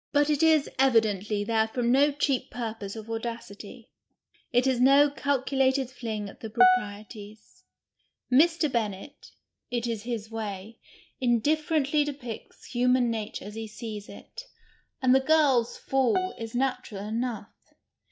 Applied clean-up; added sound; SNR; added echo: neural mask model DeepFilterNet 3.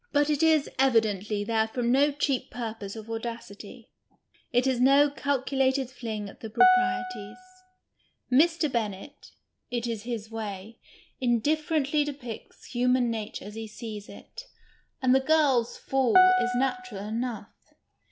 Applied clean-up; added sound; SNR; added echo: none; Piano; -1 dB; none.